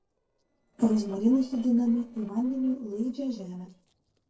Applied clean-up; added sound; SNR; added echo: neural separator model SepFormer DNS4.